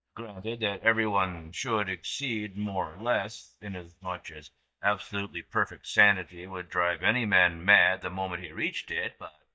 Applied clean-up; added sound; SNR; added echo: neural mask model DeepFilterNet 3.